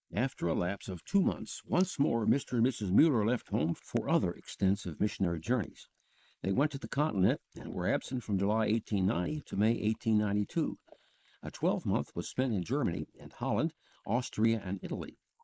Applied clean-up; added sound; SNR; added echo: neural mask model Resemble Enhance denoiser.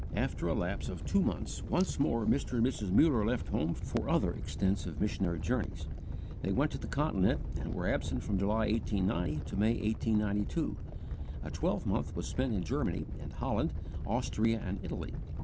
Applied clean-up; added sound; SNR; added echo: none; Animal; 5 dB; none.